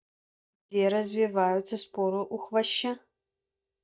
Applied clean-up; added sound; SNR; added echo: neural mask model DeepFilterNet 3.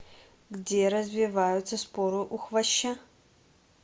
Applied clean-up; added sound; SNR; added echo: none; none; none; none.